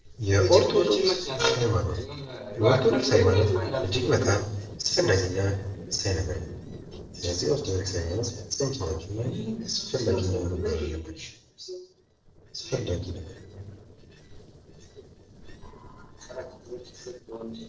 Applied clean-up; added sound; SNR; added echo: neural separator model SepFormer DNS4.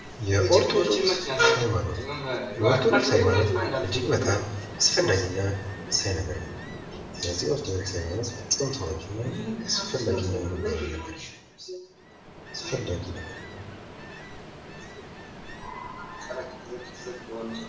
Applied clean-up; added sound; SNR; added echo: none; Ocean; 14 dB; reverberation time 0.8 s.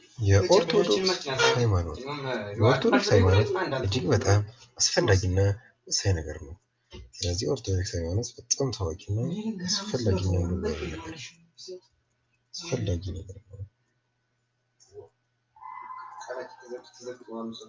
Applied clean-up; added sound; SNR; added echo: none; none; none; none.